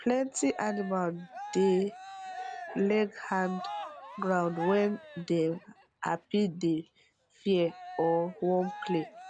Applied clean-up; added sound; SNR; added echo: none; Cheering; 13 dB; none.